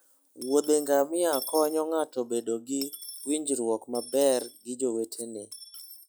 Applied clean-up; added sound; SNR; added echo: classical method log-MMSE.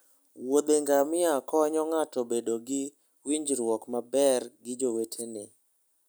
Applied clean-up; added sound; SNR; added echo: none; none; none; none.